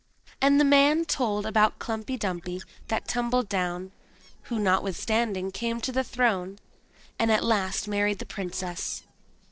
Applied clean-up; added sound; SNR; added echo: neural separator model SepFormer DNS4.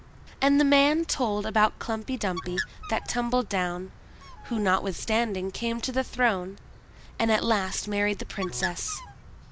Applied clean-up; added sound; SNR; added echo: none; Bird; 15 dB; none.